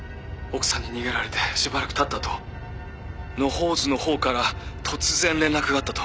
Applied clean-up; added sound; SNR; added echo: none; none; none; none.